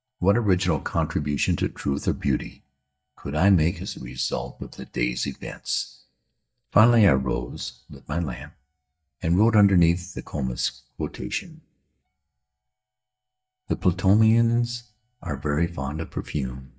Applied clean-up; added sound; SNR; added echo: neural mask model DeepFilterNet 3.